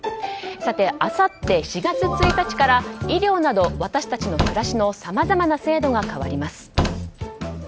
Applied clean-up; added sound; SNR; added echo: none; Slam; 8 dB; none.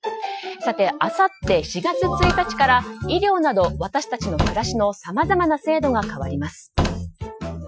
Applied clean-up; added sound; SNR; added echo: classical method Wiener filter.